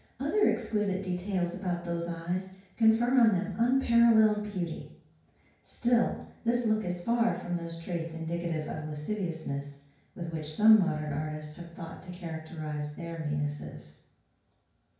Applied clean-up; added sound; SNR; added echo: none; none; none; reverberation time 0.5 s.